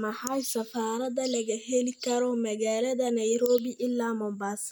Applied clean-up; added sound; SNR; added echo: none; none; none; none.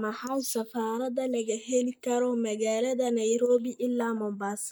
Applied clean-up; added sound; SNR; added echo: neural mask model DeepFilterNet 3.